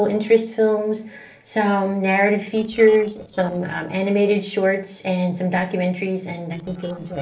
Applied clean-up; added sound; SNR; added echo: neural separator model SepFormer DNS4.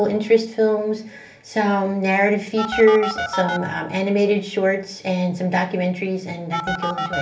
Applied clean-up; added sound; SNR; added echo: none; Telephone; 11 dB; reverberation time 0.3 s.